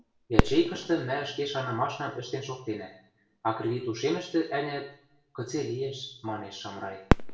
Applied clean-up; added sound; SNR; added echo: none; Fireworks; 2 dB; reverberation time 0.6 s.